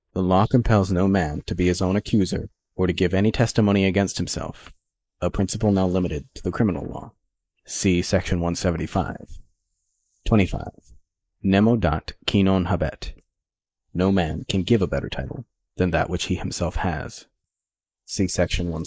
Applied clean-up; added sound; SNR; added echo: neural mask model Resemble Enhance denoiser.